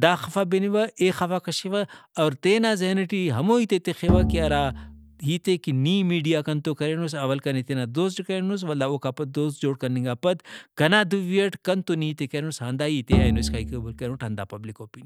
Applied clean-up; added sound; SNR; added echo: none; Bowed string instrument; 1 dB; none.